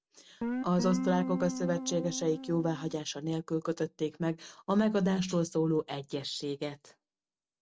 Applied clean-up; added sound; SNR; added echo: none; Guitar; 5 dB; none.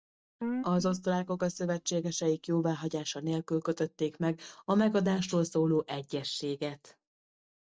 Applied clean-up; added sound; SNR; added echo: neural mask model DeepFilterNet 3.